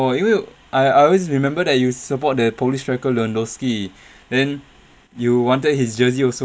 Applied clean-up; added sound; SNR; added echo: none; none; none; none.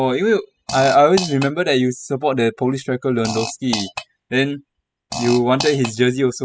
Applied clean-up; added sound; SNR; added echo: classical method spectral subtraction.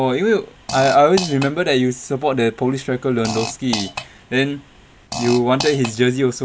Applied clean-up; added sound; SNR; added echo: none; Fart; 12 dB; none.